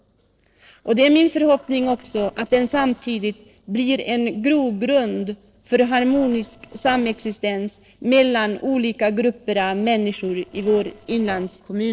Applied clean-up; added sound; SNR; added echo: neural separator model SepFormer DNS4.